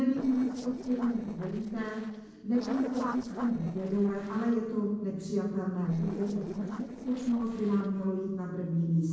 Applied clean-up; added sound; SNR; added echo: neural separator model SepFormer DNS4.